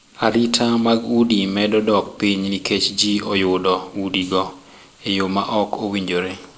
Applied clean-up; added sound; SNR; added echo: neural separator model SepFormer DNS4.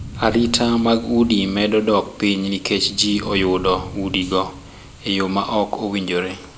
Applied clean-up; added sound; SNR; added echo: none; Thunder; 16 dB; none.